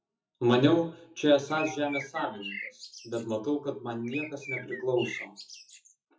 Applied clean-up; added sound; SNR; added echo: classical method WPE with log-MMSE.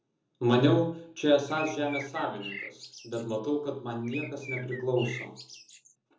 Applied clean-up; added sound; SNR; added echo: none; Bird; 13 dB; reverberation time 0.6 s.